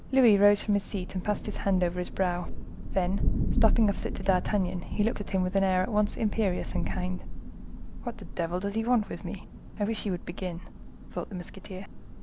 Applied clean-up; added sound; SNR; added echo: none; Thunder; 2 dB; none.